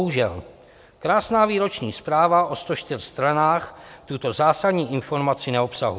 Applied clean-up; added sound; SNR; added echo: none; none; none; none.